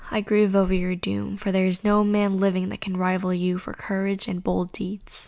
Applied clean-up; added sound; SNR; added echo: none; none; none; none.